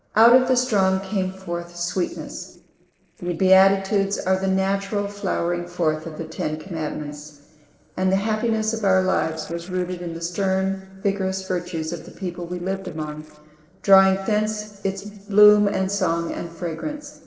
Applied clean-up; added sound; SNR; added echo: neural separator model SepFormer DNS4.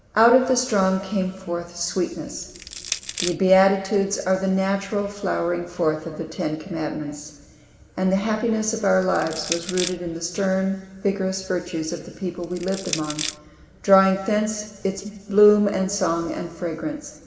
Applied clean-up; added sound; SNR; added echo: none; Crushing; 9 dB; reverberation time 2.1 s.